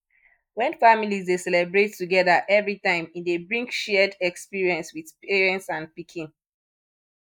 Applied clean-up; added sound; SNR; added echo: neural mask model Resemble Enhance denoiser.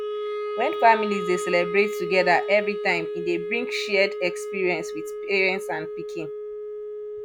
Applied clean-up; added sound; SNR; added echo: none; Wind instrument, woodwind instrument; 5 dB; none.